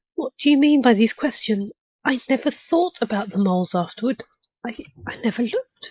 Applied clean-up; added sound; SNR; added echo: neural mask model Resemble Enhance denoiser.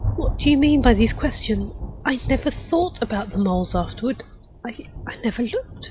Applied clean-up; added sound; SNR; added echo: none; Thunder; 6 dB; none.